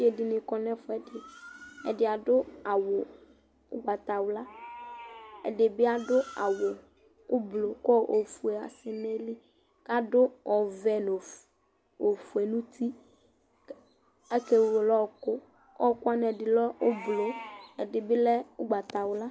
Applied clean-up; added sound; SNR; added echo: none; none; none; none.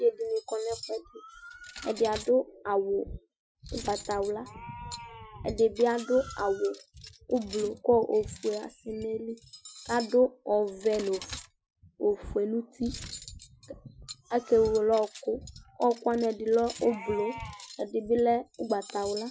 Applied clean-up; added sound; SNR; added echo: classical method Wiener filter.